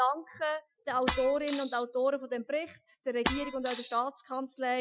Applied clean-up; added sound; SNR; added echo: classical method Wiener filter.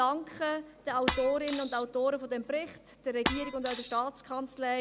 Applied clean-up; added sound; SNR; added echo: none; Shatter; 3 dB; none.